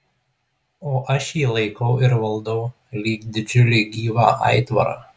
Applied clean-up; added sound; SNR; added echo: none; none; none; none.